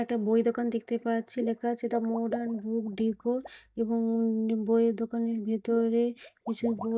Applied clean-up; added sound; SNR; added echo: neural mask model DeepFilterNet 3.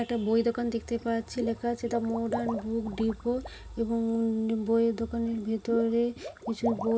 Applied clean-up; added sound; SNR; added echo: none; Water / Liquid; 13 dB; reverberation time 0.3 s.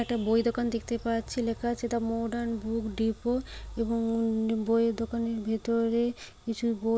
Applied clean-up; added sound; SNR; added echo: none; none; none; none.